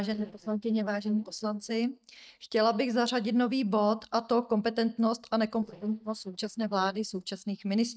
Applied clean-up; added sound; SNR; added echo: neural mask model DeepFilterNet 3.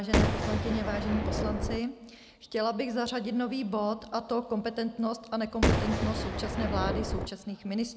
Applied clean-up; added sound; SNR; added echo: none; Boom; -3 dB; none.